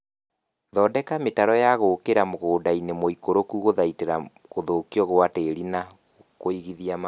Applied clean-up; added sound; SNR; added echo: none; none; none; none.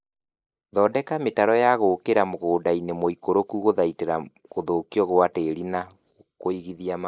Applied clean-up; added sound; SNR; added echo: neural mask model Resemble Enhance denoiser.